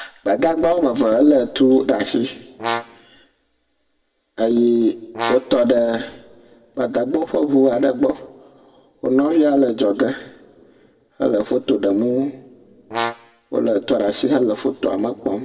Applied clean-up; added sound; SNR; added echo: none; Brass instrument; 10 dB; reverberation time 0.9 s.